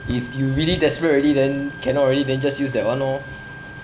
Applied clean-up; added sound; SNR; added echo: none; Wind instrument, woodwind instrument; 17 dB; none.